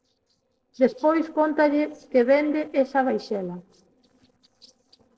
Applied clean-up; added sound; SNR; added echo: neural separator model SepFormer DNS4.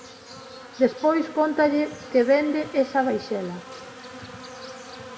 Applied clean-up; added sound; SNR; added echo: none; Insect; 15 dB; reverberation time 1.1 s.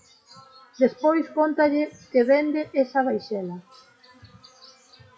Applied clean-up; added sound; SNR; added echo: classical method WPE with log-MMSE.